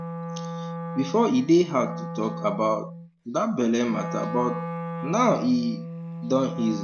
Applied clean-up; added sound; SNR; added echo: none; Wind instrument, woodwind instrument; 8 dB; none.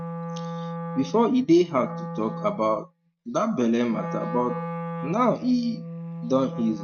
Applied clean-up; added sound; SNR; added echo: neural mask model RNNoise.